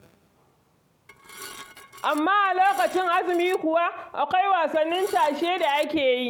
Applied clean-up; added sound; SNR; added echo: none; Dishes, pots, and pans / Glass; 19 dB; none.